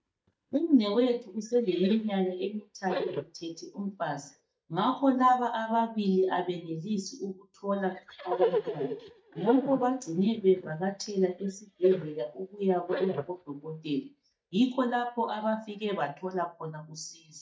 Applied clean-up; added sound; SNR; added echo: neural mask model DeepFilterNet 3.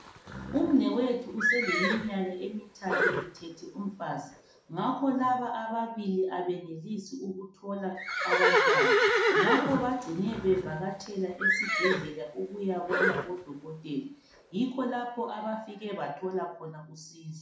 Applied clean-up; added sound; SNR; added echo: none; Livestock, farm animals, working animals; 0 dB; reverberation time 0.2 s.